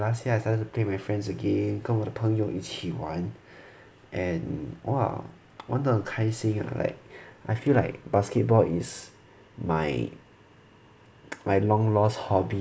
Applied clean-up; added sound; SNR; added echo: none; none; none; none.